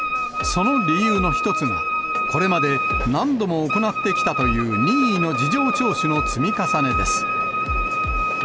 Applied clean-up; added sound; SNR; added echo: none; Wind instrument, woodwind instrument; 1 dB; none.